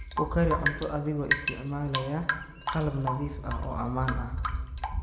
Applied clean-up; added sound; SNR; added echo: none; Drip / Rain; 4 dB; reverberation time 1.3 s.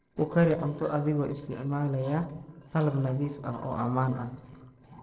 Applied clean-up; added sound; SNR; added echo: neural separator model SepFormer DNS4.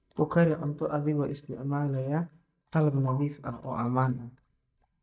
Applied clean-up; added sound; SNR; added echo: neural mask model DeepFilterNet 3.